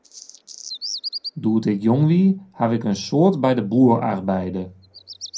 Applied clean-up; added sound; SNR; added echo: none; Bird vocalization, bird call, bird song; 17 dB; reverberation time 0.2 s.